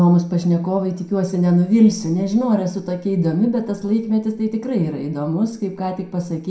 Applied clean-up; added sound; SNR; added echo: none; none; none; reverberation time 0.5 s.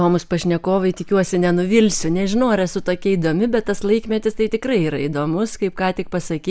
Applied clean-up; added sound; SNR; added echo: none; none; none; none.